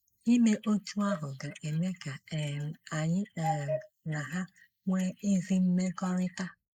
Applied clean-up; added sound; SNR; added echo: neural mask model Resemble Enhance denoiser.